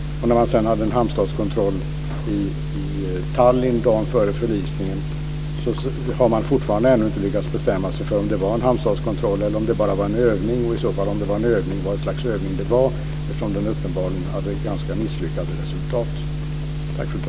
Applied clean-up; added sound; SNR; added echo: none; none; none; none.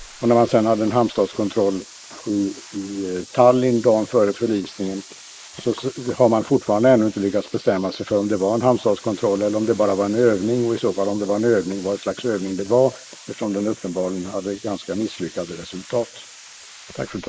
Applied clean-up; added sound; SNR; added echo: neural mask model Resemble Enhance denoiser.